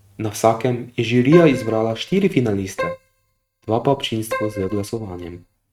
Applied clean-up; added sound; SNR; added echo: neural mask model RNNoise.